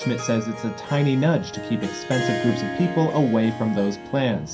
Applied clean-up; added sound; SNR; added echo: none; Harp; 9 dB; reverberation time 0.3 s.